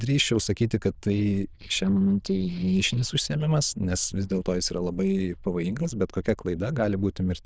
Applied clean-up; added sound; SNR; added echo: neural diffusion model UNIVERSE++.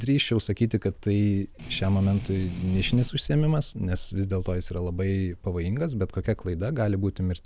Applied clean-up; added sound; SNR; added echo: none; Strum; 14 dB; none.